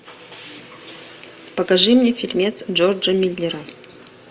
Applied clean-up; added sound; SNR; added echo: none; none; none; none.